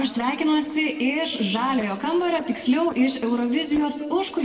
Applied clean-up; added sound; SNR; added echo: neural separator model SepFormer DNS4.